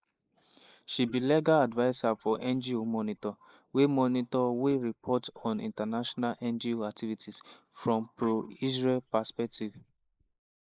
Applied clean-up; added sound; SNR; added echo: neural mask model Resemble Enhance denoiser.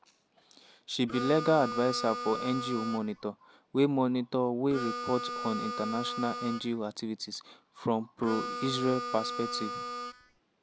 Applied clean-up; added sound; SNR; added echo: none; Harmonica; 6 dB; none.